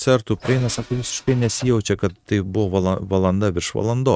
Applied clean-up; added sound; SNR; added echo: neural mask model RNNoise.